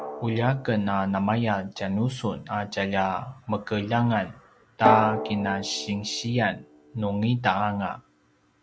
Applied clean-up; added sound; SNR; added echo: none; Drum; 10 dB; none.